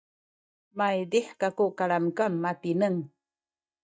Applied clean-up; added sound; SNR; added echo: neural mask model DeepFilterNet 3.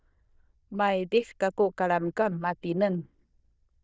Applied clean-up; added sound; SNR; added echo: neural diffusion model UNIVERSE++.